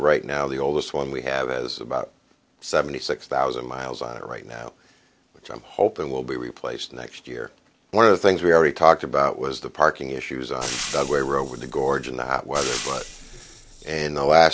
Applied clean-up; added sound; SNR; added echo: none; Frying (food); 11 dB; none.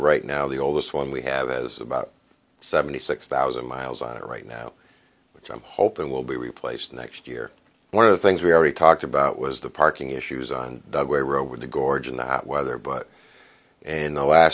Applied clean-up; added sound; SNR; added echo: none; none; none; none.